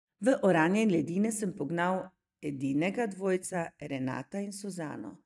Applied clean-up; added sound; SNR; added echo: neural mask model DeepFilterNet 3.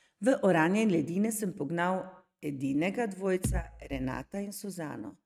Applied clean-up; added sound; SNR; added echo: neural mask model RNNoise.